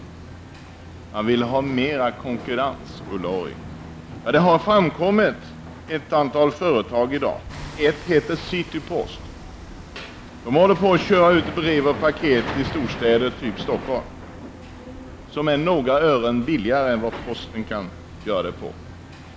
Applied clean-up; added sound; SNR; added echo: none; Hammer; 14 dB; none.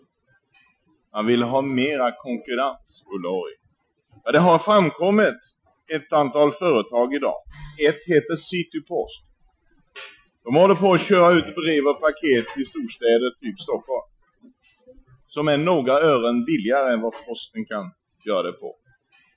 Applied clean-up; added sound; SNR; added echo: classical method Wiener filter.